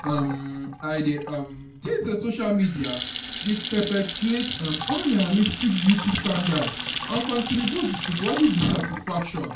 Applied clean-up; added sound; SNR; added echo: none; Sink (filling or washing) / Water tap, faucet / Splash, splatter; 3 dB; reverberation time 0.2 s.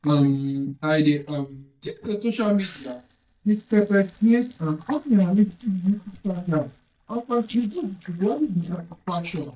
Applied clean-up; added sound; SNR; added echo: neural mask model DeepFilterNet 3.